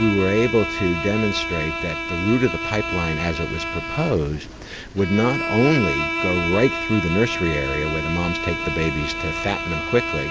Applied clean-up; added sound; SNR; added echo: none; Bowed string instrument; 4 dB; none.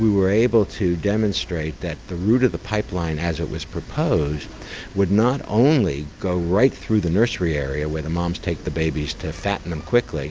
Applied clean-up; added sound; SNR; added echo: none; none; none; none.